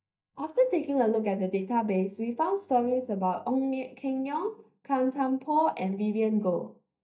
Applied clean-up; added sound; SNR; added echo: neural mask model DeepFilterNet 3.